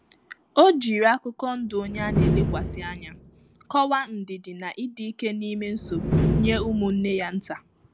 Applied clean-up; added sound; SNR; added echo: none; Slam; 4 dB; none.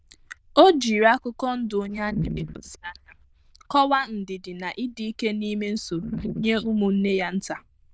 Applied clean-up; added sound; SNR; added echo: neural diffusion model UNIVERSE++.